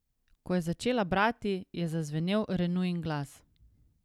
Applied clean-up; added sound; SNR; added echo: none; none; none; none.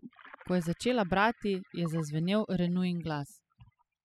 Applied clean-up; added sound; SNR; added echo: classical method spectral subtraction.